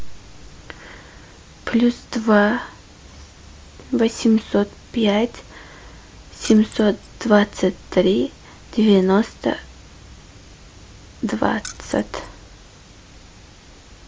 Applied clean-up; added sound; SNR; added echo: none; Keys jangling; 17 dB; none.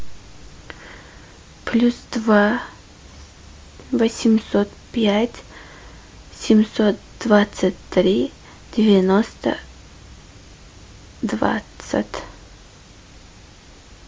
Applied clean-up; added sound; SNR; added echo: none; none; none; none.